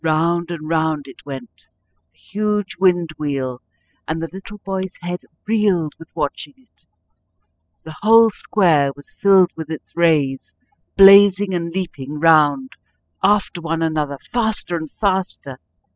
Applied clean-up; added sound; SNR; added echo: classical method spectral subtraction.